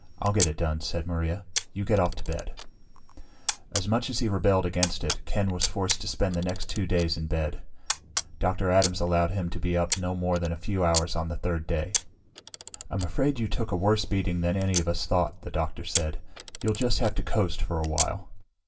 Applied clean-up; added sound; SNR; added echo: none; Camera; 10 dB; reverberation time 0.2 s.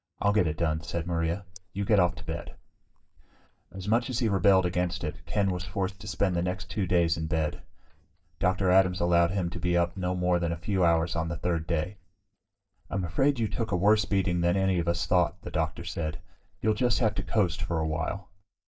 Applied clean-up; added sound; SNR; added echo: neural mask model DeepFilterNet 3.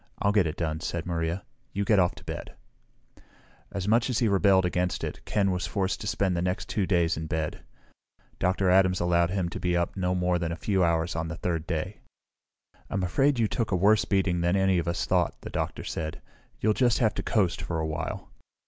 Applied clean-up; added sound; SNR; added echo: none; none; none; none.